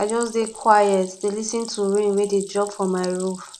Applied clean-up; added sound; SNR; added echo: none; Stream; 18 dB; none.